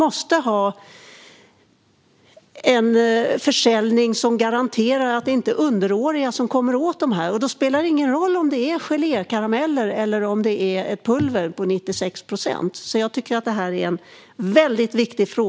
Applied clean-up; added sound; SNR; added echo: none; none; none; none.